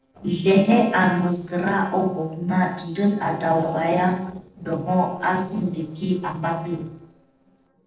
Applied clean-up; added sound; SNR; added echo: neural separator model SepFormer DNS4.